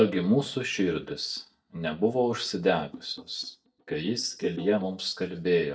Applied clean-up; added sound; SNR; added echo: neural mask model DeepFilterNet 3.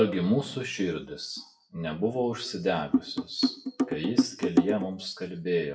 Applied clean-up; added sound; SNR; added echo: classical method WPE with log-MMSE.